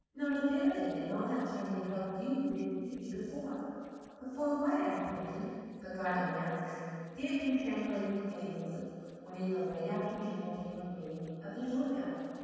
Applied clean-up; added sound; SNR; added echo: neural separator model SepFormer DNS4.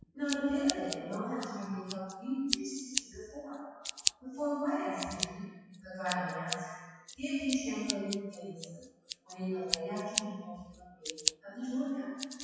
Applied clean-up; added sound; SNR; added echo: classical method WPE with log-MMSE.